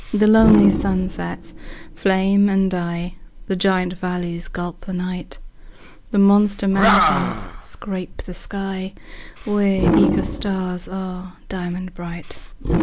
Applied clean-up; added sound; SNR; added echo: none; Animal; 5 dB; none.